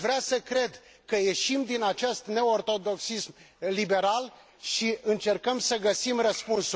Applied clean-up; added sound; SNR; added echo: none; none; none; none.